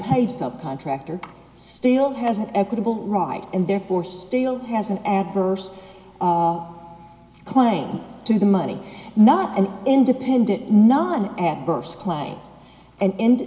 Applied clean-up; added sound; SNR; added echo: none; none; none; none.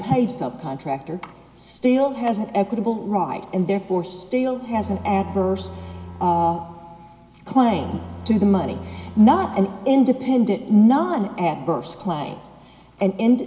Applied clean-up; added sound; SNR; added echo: none; Bowed string instrument; 16 dB; none.